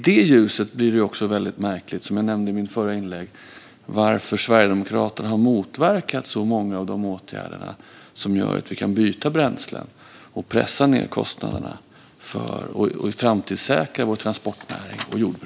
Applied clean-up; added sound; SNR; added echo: none; none; none; none.